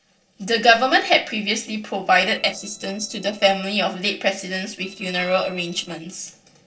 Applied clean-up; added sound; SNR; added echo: neural separator model SepFormer DNS4.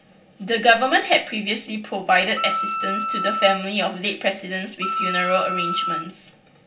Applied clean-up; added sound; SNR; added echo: none; Wind instrument, woodwind instrument; 3 dB; reverberation time 0.2 s.